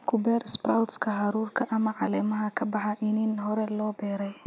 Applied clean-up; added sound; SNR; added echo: none; none; none; none.